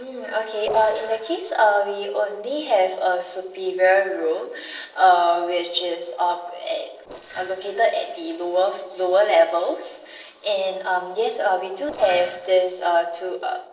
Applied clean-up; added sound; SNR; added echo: neural separator model SepFormer DNS4.